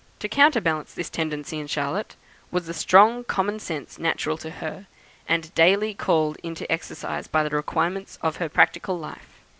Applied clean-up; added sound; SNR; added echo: none; none; none; none.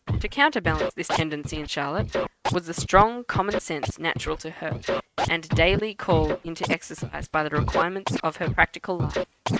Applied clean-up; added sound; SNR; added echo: neural mask model RNNoise.